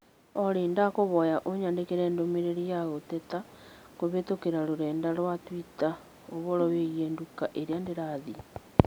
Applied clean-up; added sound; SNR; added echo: none; Bowed string instrument; 19 dB; none.